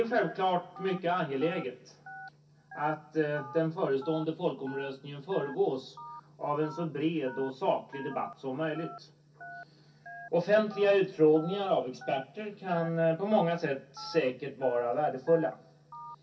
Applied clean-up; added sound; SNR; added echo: none; Telephone; 18 dB; reverberation time 0.3 s.